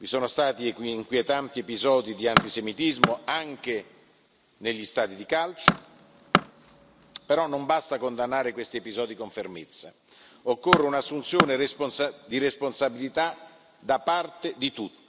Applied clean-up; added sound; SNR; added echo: none; Tools; 0 dB; none.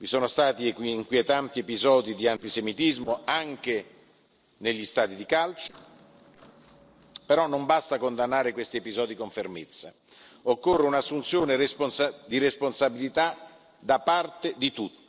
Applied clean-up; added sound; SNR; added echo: neural separator model SepFormer DNS4.